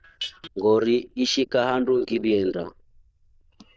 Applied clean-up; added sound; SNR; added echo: neural diffusion model UNIVERSE++.